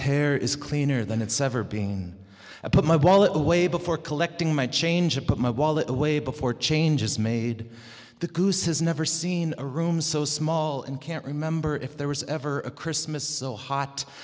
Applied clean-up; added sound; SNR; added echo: none; none; none; none.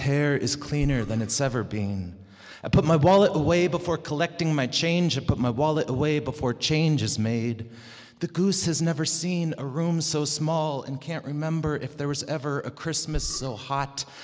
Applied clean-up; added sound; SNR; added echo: none; Burping, eructation; 11 dB; none.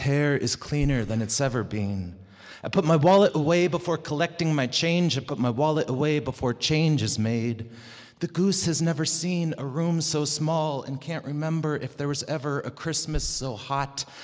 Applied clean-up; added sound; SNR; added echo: neural mask model Resemble Enhance denoiser.